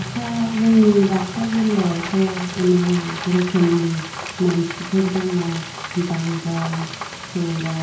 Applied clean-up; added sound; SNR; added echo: none; Frying (food); 12 dB; reverberation time 0.6 s.